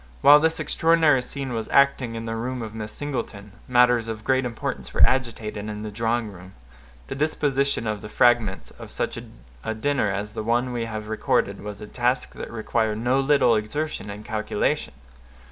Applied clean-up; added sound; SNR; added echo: none; none; none; none.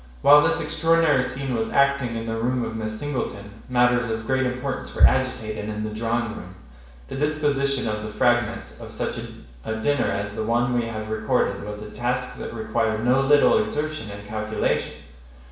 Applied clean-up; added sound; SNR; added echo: none; none; none; reverberation time 0.7 s.